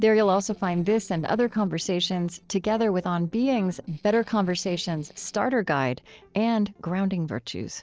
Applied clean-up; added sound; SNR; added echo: neural separator model SepFormer DNS4.